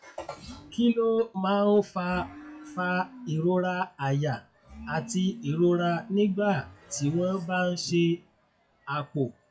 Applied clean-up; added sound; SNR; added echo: classical method WPE with log-MMSE.